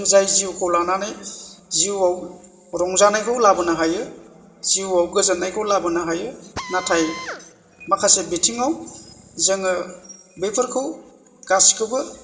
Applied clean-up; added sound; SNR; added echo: none; Drill; 16 dB; reverberation time 2.7 s.